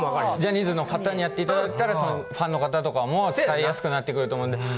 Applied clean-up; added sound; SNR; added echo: none; Wind instrument, woodwind instrument; 14 dB; none.